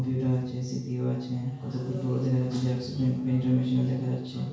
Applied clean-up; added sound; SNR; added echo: none; none; none; reverberation time 0.6 s.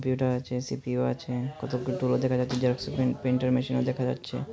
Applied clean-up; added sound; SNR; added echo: none; none; none; none.